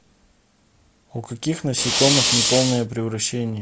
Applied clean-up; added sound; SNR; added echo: none; Fire; -4 dB; none.